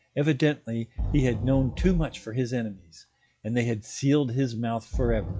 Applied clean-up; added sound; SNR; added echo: classical method log-MMSE.